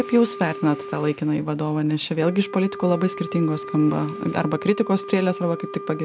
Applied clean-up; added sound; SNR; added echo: none; Wind instrument, woodwind instrument; 13 dB; none.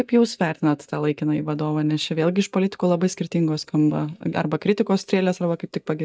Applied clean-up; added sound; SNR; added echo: neural mask model DeepFilterNet 3.